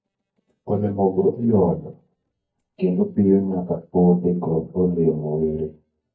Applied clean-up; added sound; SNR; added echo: neural mask model DeepFilterNet 3.